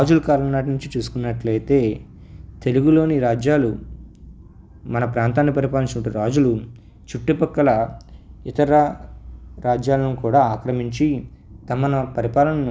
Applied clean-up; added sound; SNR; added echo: none; none; none; none.